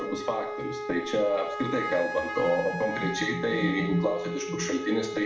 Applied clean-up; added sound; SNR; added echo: none; Wind instrument, woodwind instrument; 6 dB; reverberation time 0.5 s.